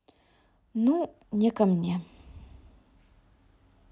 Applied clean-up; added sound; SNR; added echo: none; none; none; none.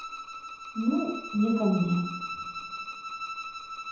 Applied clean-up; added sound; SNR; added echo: none; Bowed string instrument; 8 dB; reverberation time 0.8 s.